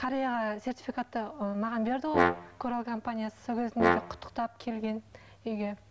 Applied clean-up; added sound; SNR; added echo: none; Brass instrument; -2 dB; none.